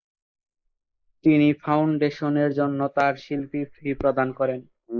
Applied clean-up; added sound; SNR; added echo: neural mask model Resemble Enhance denoiser.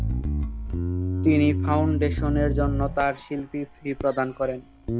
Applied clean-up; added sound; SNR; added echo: none; Bass guitar; 1 dB; none.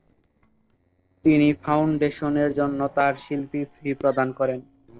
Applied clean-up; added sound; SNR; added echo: neural separator model SepFormer DNS4.